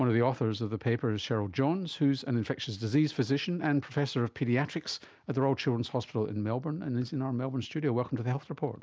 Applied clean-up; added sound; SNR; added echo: none; none; none; none.